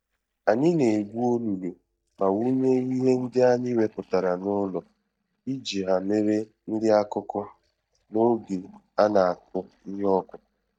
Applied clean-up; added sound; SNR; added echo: neural mask model DeepFilterNet 3.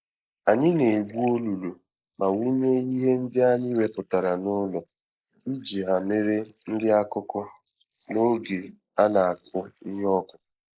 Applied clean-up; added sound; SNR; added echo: neural mask model Resemble Enhance denoiser.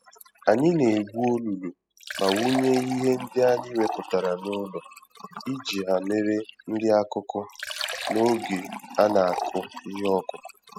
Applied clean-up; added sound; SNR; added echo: classical method spectral subtraction.